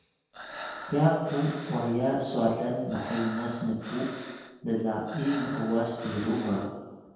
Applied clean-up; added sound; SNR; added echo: none; Breathing; 13 dB; reverberation time 1.1 s.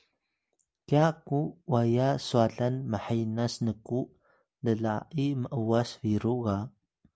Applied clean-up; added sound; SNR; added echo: none; none; none; none.